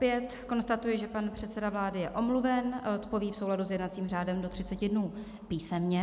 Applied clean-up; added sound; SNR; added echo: none; none; none; none.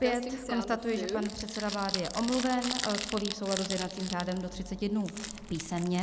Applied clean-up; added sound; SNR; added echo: none; Crumpling, crinkling; 7 dB; none.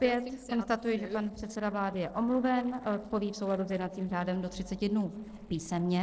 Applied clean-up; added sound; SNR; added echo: neural separator model SepFormer DNS4.